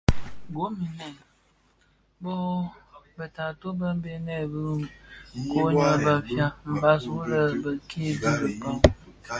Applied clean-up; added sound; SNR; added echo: none; none; none; none.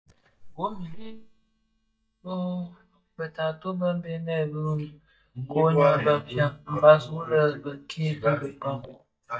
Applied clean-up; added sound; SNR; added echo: neural mask model DeepFilterNet 3.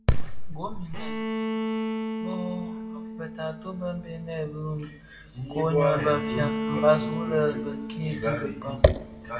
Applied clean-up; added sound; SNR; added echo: none; Bowed string instrument; 6 dB; reverberation time 1.5 s.